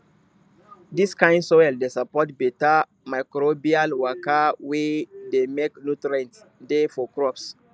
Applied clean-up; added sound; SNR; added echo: none; none; none; none.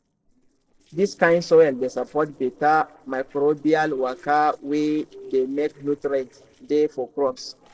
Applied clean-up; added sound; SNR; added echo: neural separator model SepFormer DNS4.